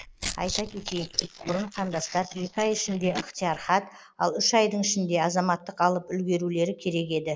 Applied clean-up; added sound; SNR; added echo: neural mask model Resemble Enhance denoiser.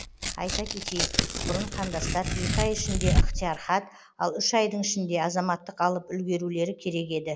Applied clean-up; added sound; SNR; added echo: none; Tearing; 1 dB; none.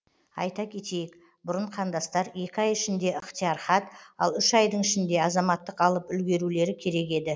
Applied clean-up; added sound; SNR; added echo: none; none; none; none.